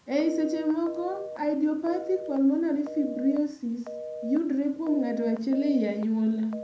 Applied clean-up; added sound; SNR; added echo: none; Telephone; 12 dB; reverberation time 0.5 s.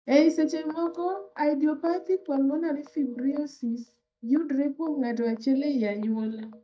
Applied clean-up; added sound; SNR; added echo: neural mask model DeepFilterNet 3.